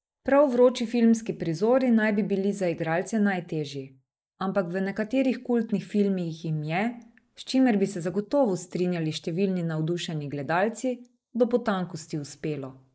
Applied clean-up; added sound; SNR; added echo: neural mask model Resemble Enhance denoiser.